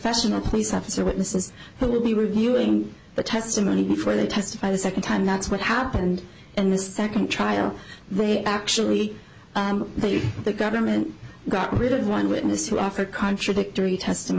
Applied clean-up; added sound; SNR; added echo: none; none; none; none.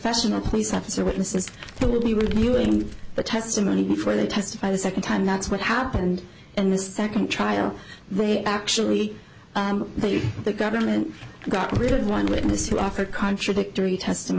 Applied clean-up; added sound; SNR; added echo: none; Crumpling, crinkling; 8 dB; none.